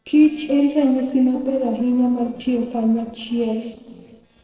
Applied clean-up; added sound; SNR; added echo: neural separator model SepFormer DNS4.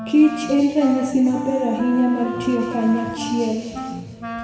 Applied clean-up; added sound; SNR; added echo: none; Wind instrument, woodwind instrument; 10 dB; reverberation time 2.1 s.